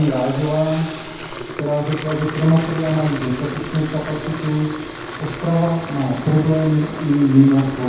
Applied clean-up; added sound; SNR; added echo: none; Fill (with liquid) / Water tap, faucet; 11 dB; reverberation time 0.9 s.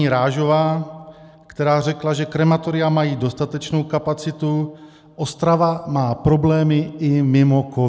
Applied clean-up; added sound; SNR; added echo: none; none; none; none.